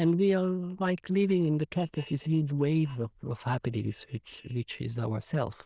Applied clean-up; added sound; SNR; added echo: neural diffusion model UNIVERSE++.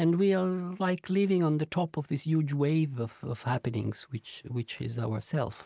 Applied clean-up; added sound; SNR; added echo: none; none; none; none.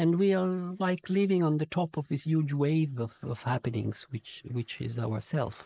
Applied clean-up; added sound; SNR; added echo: neural mask model Resemble Enhance denoiser.